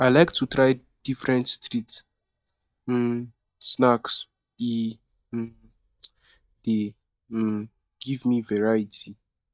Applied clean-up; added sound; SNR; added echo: neural mask model DeepFilterNet 3.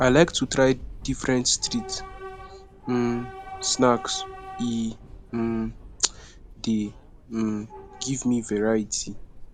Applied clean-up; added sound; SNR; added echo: none; Subway, metro, underground / Train; 14 dB; none.